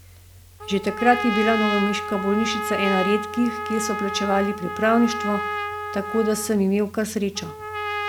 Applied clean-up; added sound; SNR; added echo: none; Trumpet; 5 dB; none.